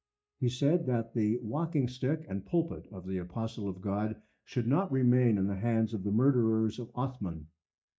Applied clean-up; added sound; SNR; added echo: neural mask model DeepFilterNet 3.